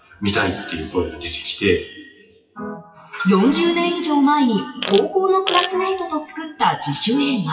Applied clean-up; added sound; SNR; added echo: classical method WPE with log-MMSE.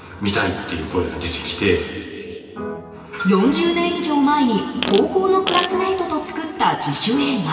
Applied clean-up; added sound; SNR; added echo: none; Fart; 7 dB; reverberation time 2.6 s.